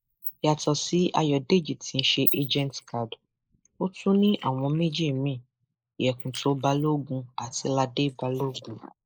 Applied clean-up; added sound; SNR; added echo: neural mask model Resemble Enhance denoiser.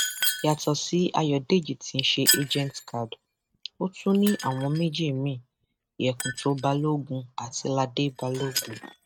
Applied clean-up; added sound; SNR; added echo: neural mask model RNNoise.